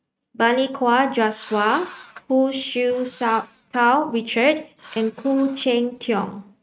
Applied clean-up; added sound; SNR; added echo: neural mask model RNNoise.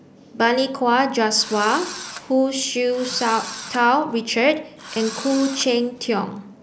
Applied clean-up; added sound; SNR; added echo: none; Engine / Drill; 14 dB; none.